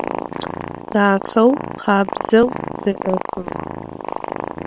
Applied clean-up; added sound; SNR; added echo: neural separator model SepFormer WHAM!.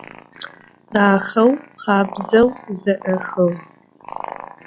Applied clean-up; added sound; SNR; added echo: classical method log-MMSE.